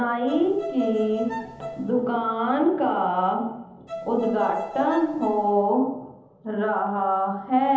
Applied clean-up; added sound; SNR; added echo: none; Bowed string instrument; 10 dB; reverberation time 0.9 s.